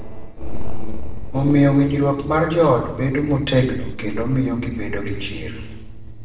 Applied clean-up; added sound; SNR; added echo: neural separator model SepFormer DNS4.